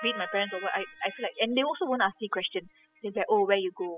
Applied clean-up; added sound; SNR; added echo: classical method spectral subtraction.